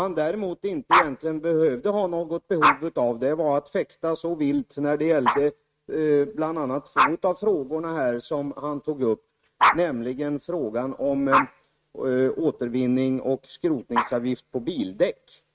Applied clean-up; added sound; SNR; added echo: neural mask model RNNoise.